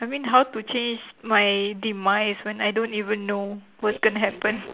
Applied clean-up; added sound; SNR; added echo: none; none; none; none.